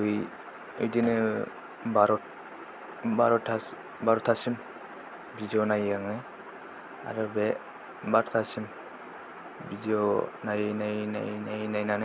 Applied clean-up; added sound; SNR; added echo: none; Slam; 20 dB; none.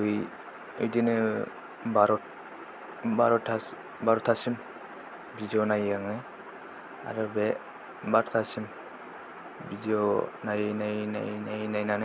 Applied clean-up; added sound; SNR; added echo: none; none; none; none.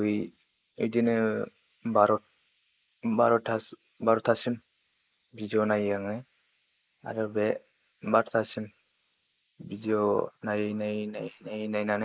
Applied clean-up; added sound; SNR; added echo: neural mask model Resemble Enhance denoiser.